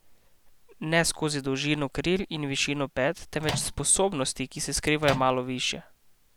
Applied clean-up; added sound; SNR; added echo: none; Microwave oven; 7 dB; none.